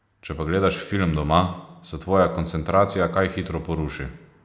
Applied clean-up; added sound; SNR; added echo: none; none; none; none.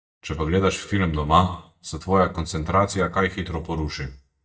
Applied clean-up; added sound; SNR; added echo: neural mask model DeepFilterNet 3.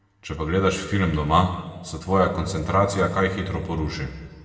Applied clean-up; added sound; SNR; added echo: none; Bowed string instrument; 16 dB; reverberation time 1.4 s.